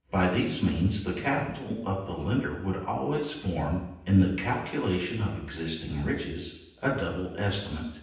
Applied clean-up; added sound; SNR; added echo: none; none; none; reverberation time 0.9 s.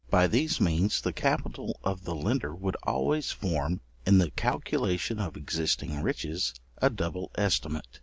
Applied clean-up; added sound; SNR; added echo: none; none; none; none.